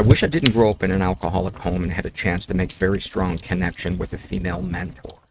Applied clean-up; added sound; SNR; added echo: neural mask model RNNoise.